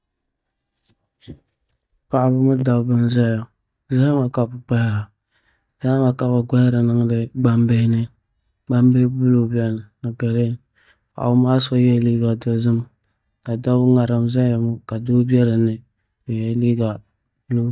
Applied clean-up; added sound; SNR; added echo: neural mask model DeepFilterNet 3.